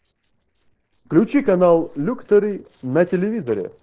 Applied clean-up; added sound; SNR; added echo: neural separator model SepFormer DNS4.